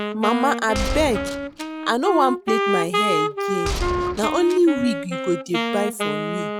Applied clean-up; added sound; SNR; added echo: none; Wind instrument, woodwind instrument + Gunshot, gunfire; 2 dB; none.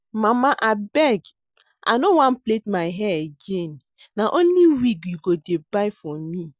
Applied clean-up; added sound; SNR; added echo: none; none; none; none.